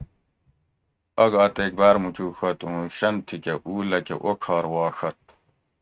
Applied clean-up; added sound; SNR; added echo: neural mask model RNNoise.